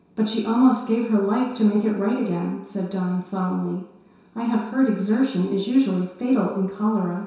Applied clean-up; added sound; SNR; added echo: none; none; none; reverberation time 0.7 s.